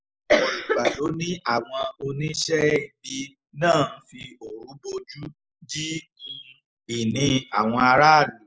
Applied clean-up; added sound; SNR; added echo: neural mask model Resemble Enhance denoiser.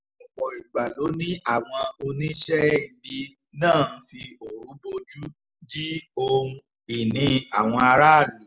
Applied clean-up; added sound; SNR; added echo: none; none; none; none.